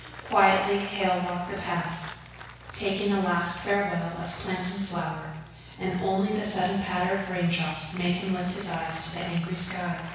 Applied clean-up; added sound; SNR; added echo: none; Applause; 18 dB; reverberation time 1.1 s.